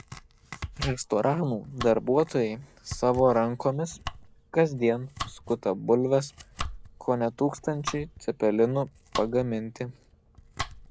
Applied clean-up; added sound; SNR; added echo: none; Domestic sounds, home sounds; 13 dB; none.